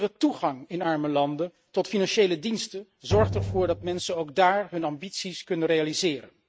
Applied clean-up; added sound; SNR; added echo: neural mask model RNNoise.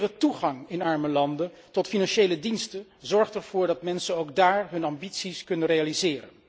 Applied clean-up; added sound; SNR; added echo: none; none; none; none.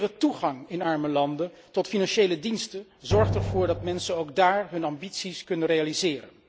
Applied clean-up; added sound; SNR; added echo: none; Drum; 4 dB; none.